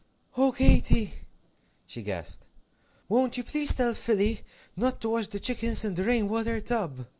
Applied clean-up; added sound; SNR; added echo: none; none; none; none.